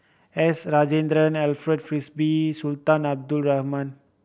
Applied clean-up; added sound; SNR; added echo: none; none; none; none.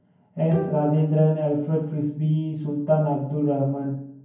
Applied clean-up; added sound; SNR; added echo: none; Bowed string instrument; 17 dB; reverberation time 0.9 s.